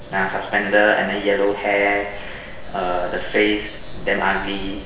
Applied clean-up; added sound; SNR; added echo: none; Accelerating, revving, vroom; 17 dB; reverberation time 0.8 s.